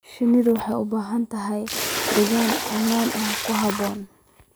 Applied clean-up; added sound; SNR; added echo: none; Splash, splatter; 4 dB; none.